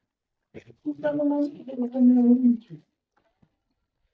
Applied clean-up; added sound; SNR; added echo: neural mask model DeepFilterNet 3.